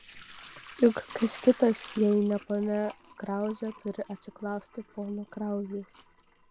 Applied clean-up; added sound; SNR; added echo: none; Sink (filling or washing) / Liquid; 20 dB; none.